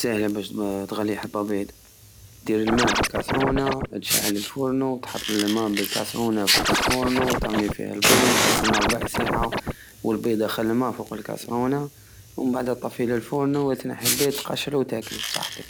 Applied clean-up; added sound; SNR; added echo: none; Fire + Scratching (performance technique); 2 dB; none.